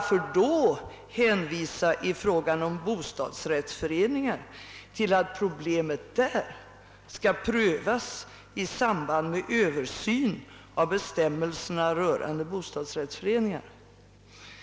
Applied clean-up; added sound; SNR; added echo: none; none; none; none.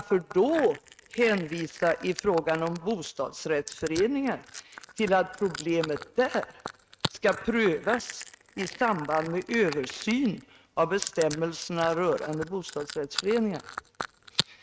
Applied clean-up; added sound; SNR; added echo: neural mask model RNNoise.